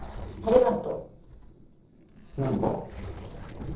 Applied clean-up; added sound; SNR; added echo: neural separator model SepFormer DNS4.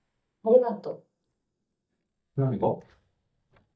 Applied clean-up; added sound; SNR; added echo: neural mask model DeepFilterNet 3.